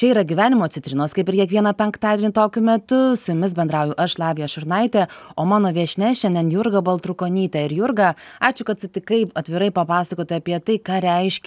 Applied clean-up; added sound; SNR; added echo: none; none; none; none.